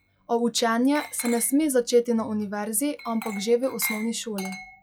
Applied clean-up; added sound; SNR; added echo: classical method log-MMSE.